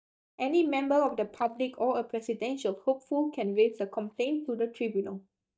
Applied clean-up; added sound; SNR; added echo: neural mask model DeepFilterNet 3.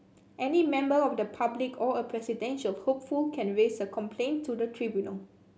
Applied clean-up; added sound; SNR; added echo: none; none; none; none.